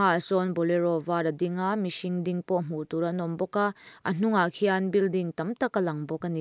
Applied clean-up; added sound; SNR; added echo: none; none; none; none.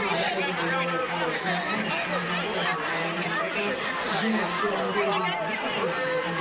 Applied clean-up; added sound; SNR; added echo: none; Crowd; -5 dB; reverberation time 0.7 s.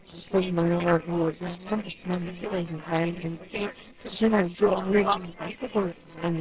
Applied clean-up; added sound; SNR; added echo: neural separator model SepFormer WHAMR!.